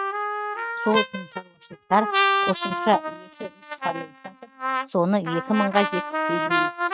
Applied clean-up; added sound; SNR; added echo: neural mask model RNNoise.